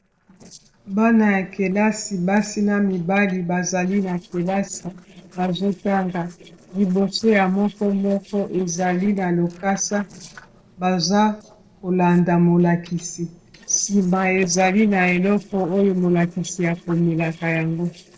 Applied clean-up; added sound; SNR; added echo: neural separator model SepFormer DNS4.